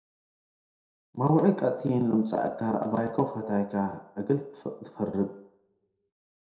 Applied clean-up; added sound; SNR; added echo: neural separator model SepFormer DNS4.